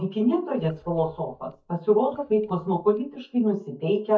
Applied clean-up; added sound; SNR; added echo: neural mask model DeepFilterNet 3.